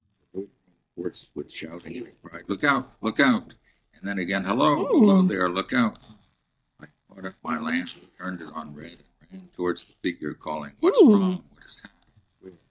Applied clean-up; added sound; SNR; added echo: neural mask model DeepFilterNet 3.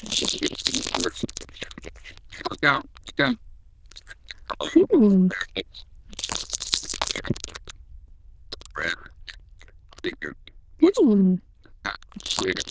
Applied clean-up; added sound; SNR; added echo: neural diffusion model UNIVERSE++.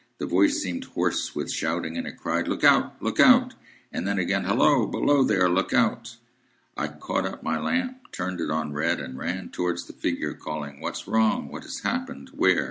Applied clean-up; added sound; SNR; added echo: none; none; none; none.